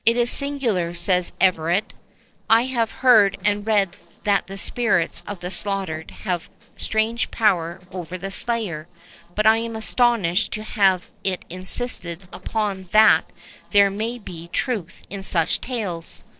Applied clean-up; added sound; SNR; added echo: neural separator model SepFormer DNS4.